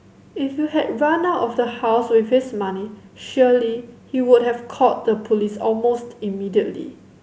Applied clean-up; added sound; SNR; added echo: none; none; none; none.